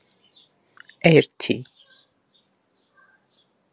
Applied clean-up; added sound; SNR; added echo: none; none; none; none.